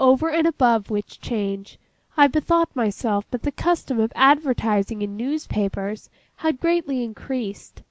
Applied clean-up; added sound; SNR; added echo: none; none; none; none.